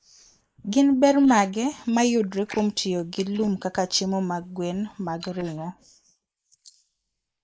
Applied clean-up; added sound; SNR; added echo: neural mask model Resemble Enhance denoiser.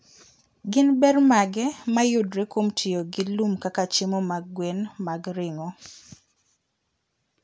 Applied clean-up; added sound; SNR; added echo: none; none; none; none.